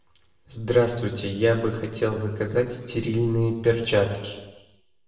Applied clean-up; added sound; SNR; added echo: none; none; none; reverberation time 1.0 s.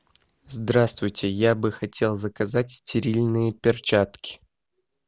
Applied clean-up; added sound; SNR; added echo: none; none; none; none.